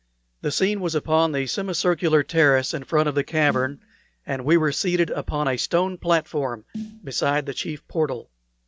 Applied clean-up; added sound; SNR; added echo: none; Snare drum; 17 dB; none.